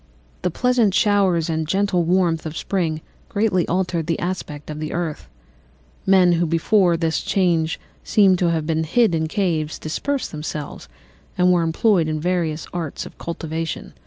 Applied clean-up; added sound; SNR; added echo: none; none; none; none.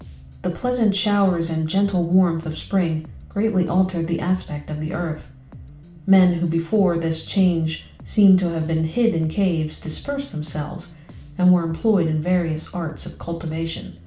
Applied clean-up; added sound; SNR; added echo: none; Bass guitar; 20 dB; reverberation time 0.4 s.